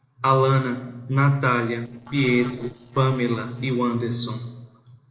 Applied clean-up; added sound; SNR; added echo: neural separator model SepFormer DNS4.